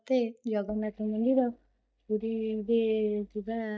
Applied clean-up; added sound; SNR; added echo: neural mask model DeepFilterNet 3.